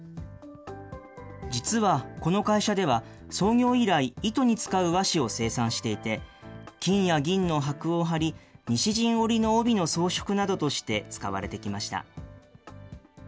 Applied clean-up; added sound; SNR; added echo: none; none; none; none.